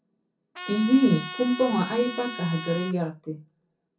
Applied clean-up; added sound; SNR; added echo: none; Trumpet; 12 dB; reverberation time 0.3 s.